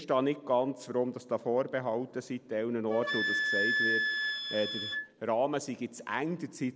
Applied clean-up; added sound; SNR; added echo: none; Wind instrument, woodwind instrument; 1 dB; none.